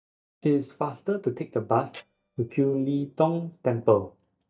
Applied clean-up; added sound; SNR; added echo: neural mask model DeepFilterNet 3.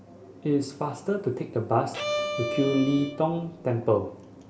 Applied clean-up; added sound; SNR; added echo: none; Bowed string instrument; 5 dB; reverberation time 1.4 s.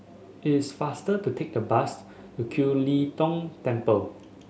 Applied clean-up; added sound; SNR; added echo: none; none; none; none.